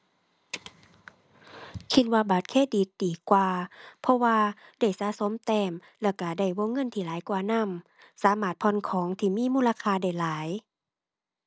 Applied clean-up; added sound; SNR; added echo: none; none; none; none.